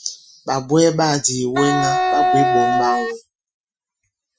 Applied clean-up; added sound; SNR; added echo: classical method Wiener filter.